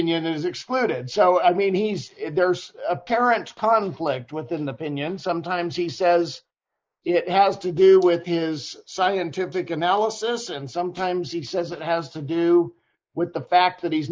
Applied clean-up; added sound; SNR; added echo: neural mask model Resemble Enhance denoiser.